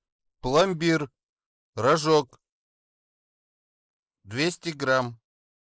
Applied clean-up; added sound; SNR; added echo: neural mask model Resemble Enhance denoiser.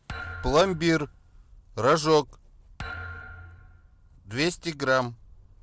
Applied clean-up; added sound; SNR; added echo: none; Thump, thud; 15 dB; none.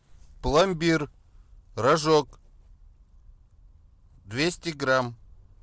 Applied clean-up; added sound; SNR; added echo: none; none; none; none.